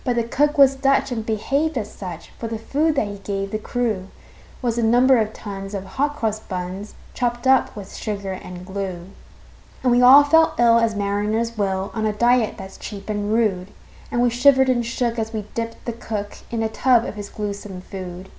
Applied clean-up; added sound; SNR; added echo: none; none; none; none.